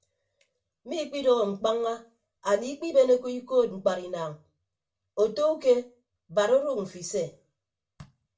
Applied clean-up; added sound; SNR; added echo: none; none; none; reverberation time 0.2 s.